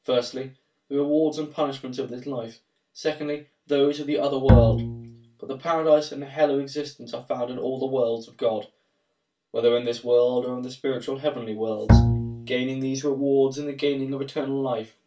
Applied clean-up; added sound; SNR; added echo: none; Bowed string instrument; -5 dB; reverberation time 0.2 s.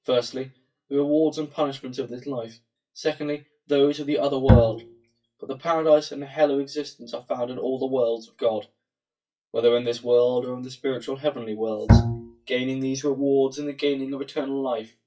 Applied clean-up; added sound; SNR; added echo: classical method WPE with log-MMSE.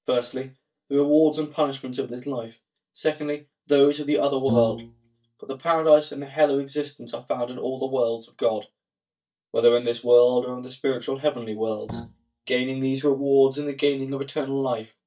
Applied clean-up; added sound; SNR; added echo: neural mask model DeepFilterNet 3.